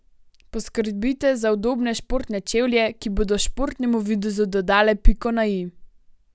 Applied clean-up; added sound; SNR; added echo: none; none; none; none.